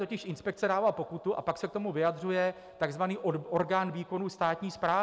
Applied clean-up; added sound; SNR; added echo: none; none; none; none.